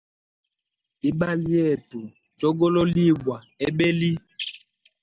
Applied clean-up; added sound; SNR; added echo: neural mask model DeepFilterNet 3.